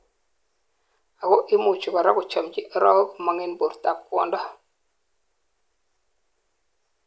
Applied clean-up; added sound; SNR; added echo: none; none; none; none.